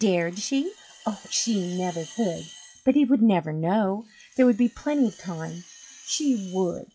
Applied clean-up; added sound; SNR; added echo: classical method log-MMSE.